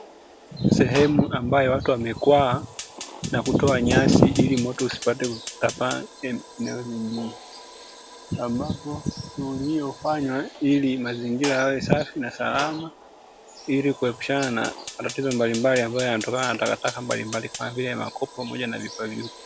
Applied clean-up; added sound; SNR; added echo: none; Fire; 16 dB; none.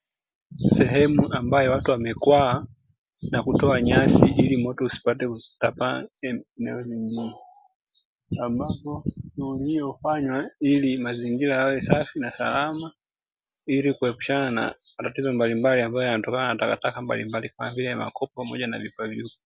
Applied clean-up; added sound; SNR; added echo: none; none; none; none.